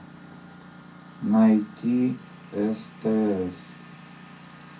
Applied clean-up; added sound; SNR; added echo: none; Engine; 19 dB; reverberation time 0.3 s.